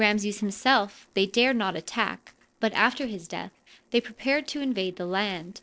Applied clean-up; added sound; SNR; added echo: neural separator model SepFormer DNS4.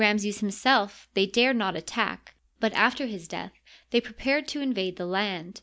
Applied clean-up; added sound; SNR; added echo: none; none; none; none.